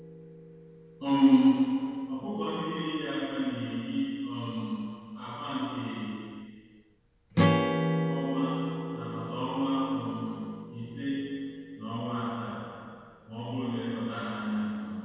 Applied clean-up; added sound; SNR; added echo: none; Strum; 5 dB; reverberation time 2.1 s.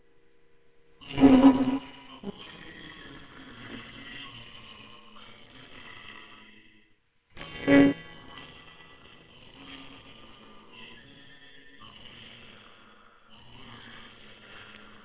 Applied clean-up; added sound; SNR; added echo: neural separator model SepFormer WHAMR!.